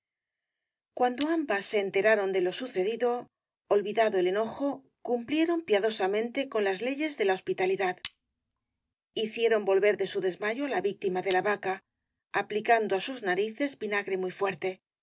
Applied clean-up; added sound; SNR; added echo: none; Cutlery, silverware; 11 dB; none.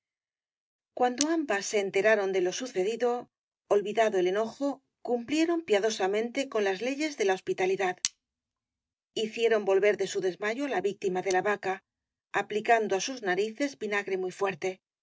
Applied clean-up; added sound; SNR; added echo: neural mask model RNNoise.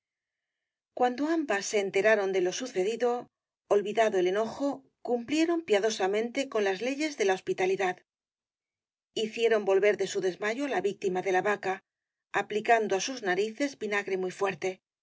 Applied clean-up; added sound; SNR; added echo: none; none; none; none.